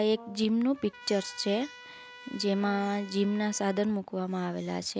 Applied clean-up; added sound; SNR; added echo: none; Brass instrument + Trumpet; 19 dB; none.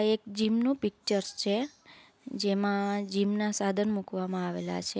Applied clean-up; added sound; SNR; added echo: none; none; none; none.